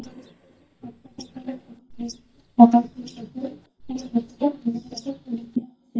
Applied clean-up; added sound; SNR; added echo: neural mask model DeepFilterNet 3.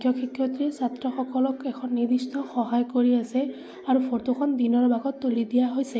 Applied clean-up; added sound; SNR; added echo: none; none; none; none.